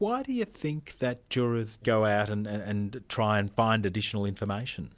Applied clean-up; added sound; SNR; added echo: none; none; none; none.